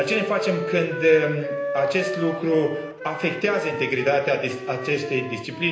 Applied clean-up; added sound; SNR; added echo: none; Wind instrument, woodwind instrument; 8 dB; reverberation time 0.9 s.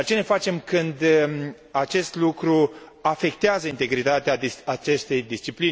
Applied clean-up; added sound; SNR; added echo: none; none; none; none.